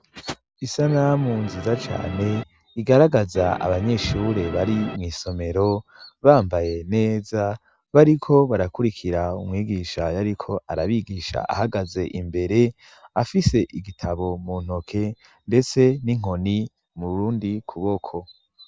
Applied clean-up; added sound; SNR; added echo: none; Musical instrument; 12 dB; none.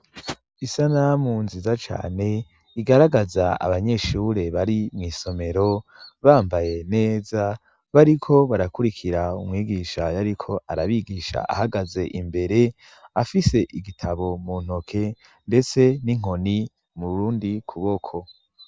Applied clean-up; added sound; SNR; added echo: none; none; none; none.